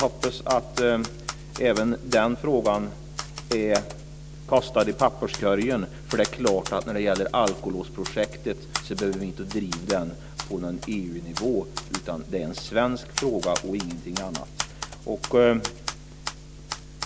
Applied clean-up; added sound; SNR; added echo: none; Typewriter; 12 dB; none.